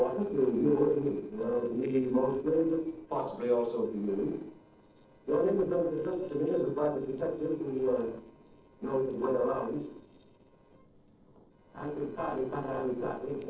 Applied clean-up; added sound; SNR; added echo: neural separator model SepFormer DNS4.